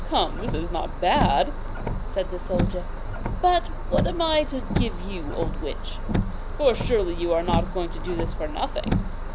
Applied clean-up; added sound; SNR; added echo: none; Car; 0 dB; none.